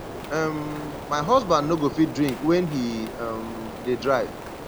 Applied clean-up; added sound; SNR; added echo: none; Rain; 11 dB; none.